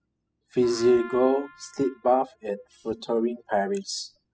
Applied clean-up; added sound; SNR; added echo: classical method spectral subtraction.